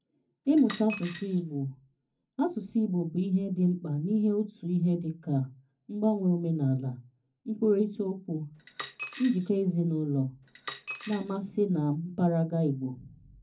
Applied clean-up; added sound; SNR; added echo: none; Coin (dropping); 14 dB; reverberation time 0.3 s.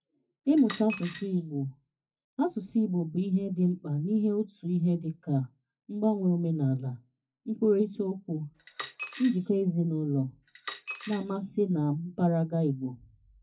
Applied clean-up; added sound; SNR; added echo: classical method WPE with log-MMSE.